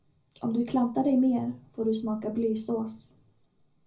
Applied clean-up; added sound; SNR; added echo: none; none; none; reverberation time 0.4 s.